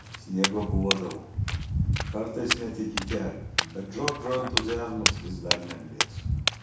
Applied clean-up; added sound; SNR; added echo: none; Walk, footsteps; -3 dB; reverberation time 0.5 s.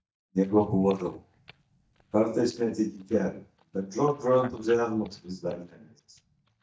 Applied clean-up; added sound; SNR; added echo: neural mask model DeepFilterNet 3.